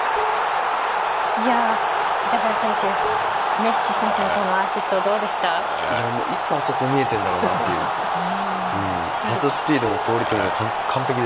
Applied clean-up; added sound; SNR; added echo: none; Dishes, pots, and pans + Burping, eructation; 11 dB; none.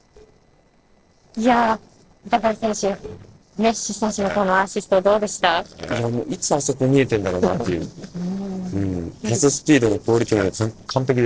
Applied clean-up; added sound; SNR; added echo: neural separator model SepFormer DNS4.